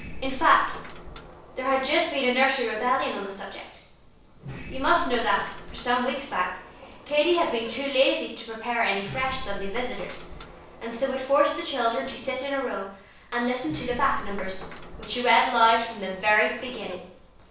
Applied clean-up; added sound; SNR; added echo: none; Sliding door; 12 dB; reverberation time 0.7 s.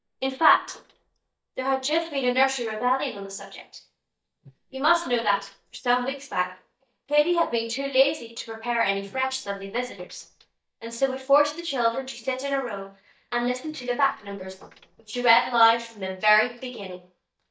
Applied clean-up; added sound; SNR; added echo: neural mask model DeepFilterNet 3.